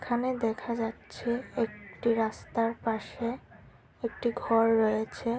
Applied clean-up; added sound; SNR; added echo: none; none; none; none.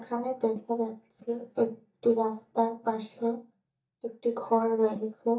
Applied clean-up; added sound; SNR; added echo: neural mask model DeepFilterNet 3.